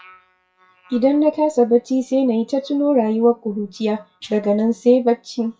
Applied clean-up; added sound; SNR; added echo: classical method WPE with log-MMSE.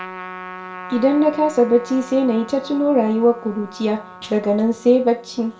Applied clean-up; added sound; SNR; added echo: none; Trumpet; 17 dB; reverberation time 0.3 s.